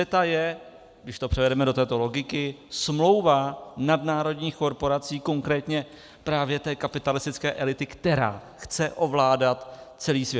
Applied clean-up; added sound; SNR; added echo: none; none; none; none.